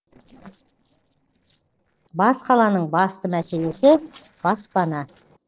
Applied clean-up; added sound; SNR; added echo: neural separator model SepFormer DNS4.